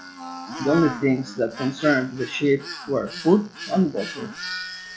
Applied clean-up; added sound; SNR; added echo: classical method log-MMSE.